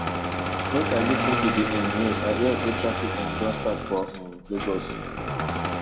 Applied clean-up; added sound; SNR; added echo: none; Engine starting; -1 dB; reverberation time 1.0 s.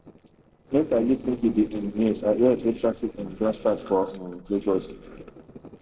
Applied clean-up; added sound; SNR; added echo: neural separator model SepFormer DNS4.